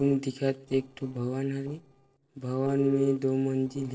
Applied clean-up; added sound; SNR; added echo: neural separator model SepFormer DNS4.